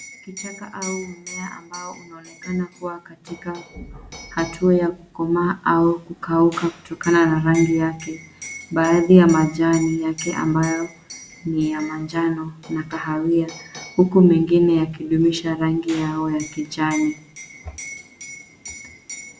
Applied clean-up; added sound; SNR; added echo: none; Liquid; 18 dB; none.